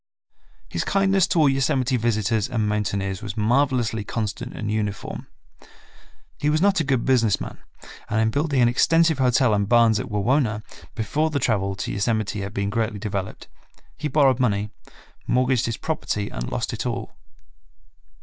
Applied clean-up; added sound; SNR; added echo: none; none; none; none.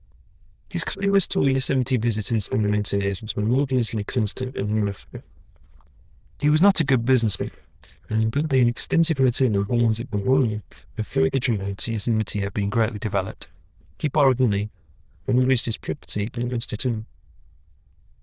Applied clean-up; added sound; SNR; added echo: neural diffusion model UNIVERSE++.